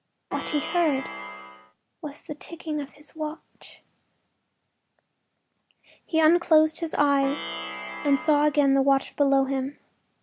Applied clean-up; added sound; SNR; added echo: none; Plucked string instrument; 9 dB; none.